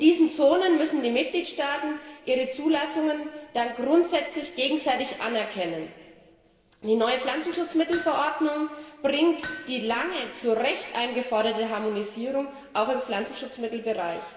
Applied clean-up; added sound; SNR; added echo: none; Hammer; 17 dB; reverberation time 2.3 s.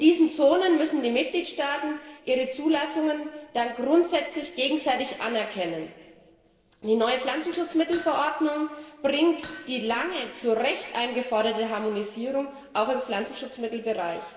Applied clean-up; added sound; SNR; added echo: neural separator model SepFormer DNS4.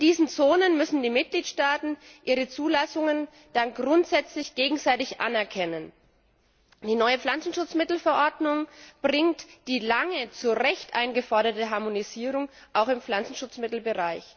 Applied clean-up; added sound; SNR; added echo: none; none; none; none.